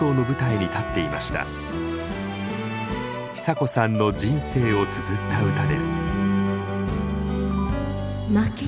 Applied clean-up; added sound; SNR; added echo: none; Trumpet; 15 dB; none.